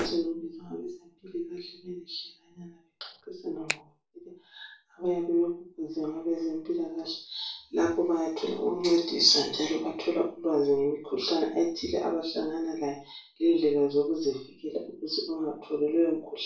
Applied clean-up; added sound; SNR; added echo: none; Finger snapping; 6 dB; reverberation time 0.3 s.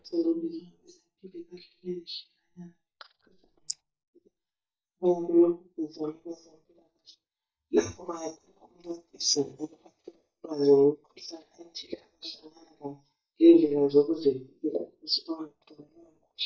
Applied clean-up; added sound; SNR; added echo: neural mask model DeepFilterNet 3.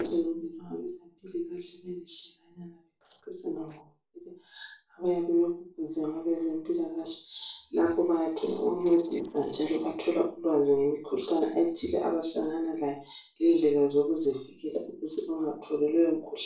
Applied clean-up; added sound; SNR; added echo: neural separator model SepFormer DNS4.